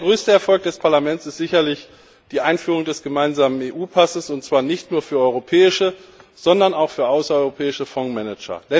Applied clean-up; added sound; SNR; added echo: none; none; none; none.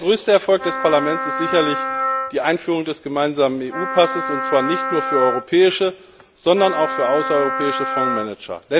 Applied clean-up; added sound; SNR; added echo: none; Wind instrument, woodwind instrument; 5 dB; none.